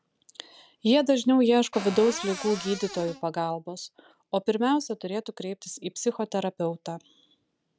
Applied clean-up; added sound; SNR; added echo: none; Cupboard open or close; 11 dB; none.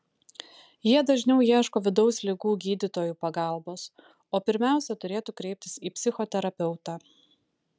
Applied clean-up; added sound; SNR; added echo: none; none; none; none.